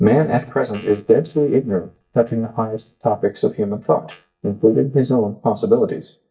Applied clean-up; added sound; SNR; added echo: neural mask model DeepFilterNet 3.